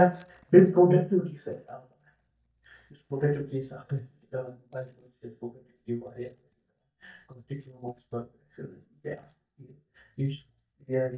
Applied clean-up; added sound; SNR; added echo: neural mask model DeepFilterNet 3.